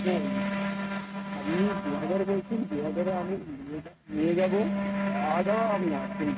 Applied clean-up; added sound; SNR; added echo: neural mask model RNNoise.